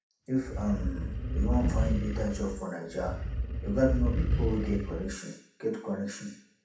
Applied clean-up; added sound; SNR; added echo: none; Animal; -2 dB; reverberation time 0.7 s.